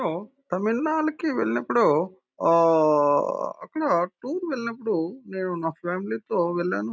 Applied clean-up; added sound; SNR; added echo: none; none; none; none.